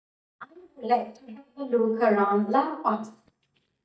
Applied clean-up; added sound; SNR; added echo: neural mask model DeepFilterNet 3.